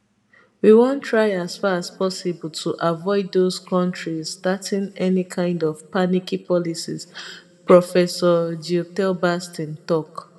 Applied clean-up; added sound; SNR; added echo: none; none; none; reverberation time 1.8 s.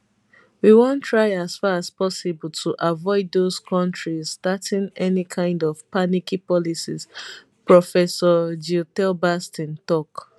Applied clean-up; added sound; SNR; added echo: none; none; none; none.